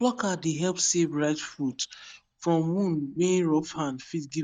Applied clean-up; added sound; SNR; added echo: neural mask model DeepFilterNet 3.